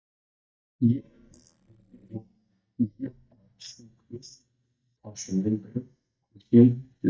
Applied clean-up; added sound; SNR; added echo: neural mask model DeepFilterNet 3.